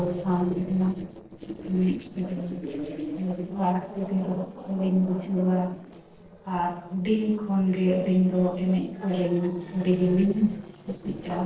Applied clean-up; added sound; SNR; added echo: neural separator model SepFormer DNS4.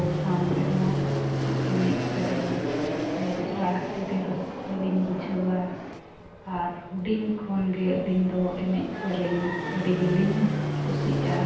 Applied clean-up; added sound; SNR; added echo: none; Fixed-wing aircraft, airplane; 2 dB; reverberation time 0.9 s.